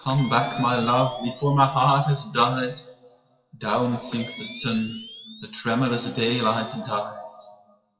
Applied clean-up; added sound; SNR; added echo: classical method WPE with log-MMSE.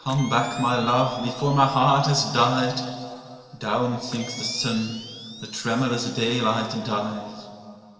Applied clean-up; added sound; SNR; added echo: none; Camera; 19 dB; reverberation time 2.6 s.